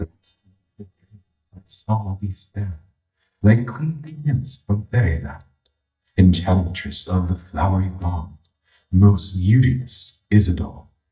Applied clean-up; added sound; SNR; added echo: neural mask model DeepFilterNet 3.